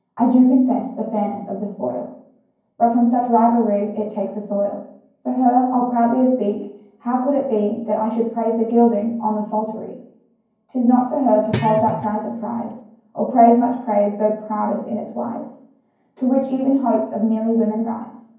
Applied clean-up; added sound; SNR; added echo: none; Guitar; 9 dB; reverberation time 0.9 s.